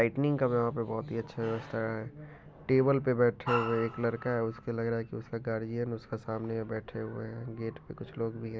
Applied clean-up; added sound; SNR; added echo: none; none; none; none.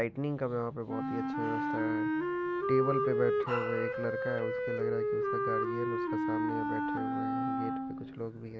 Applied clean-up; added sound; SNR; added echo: none; Wind instrument, woodwind instrument; -3 dB; none.